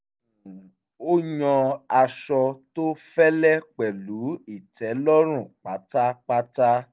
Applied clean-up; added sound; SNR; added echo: none; none; none; none.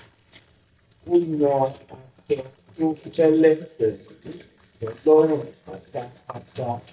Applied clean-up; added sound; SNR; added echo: neural mask model DeepFilterNet 3.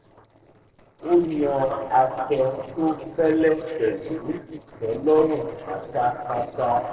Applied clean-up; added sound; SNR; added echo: neural separator model SepFormer DNS4.